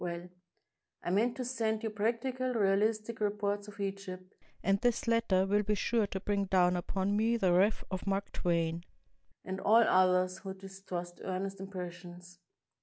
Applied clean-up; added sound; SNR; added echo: none; none; none; none.